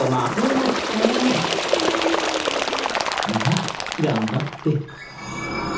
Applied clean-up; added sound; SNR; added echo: none; Bird; 0 dB; reverberation time 0.6 s.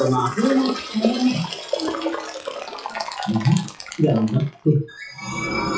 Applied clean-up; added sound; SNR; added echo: classical method WPE with log-MMSE.